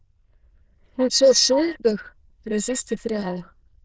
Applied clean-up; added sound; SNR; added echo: neural diffusion model UNIVERSE++.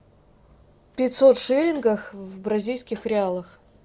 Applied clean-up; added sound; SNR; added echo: none; none; none; none.